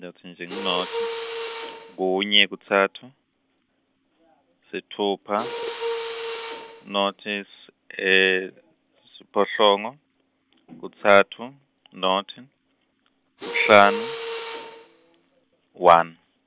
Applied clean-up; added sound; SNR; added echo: none; Mechanisms; 9 dB; none.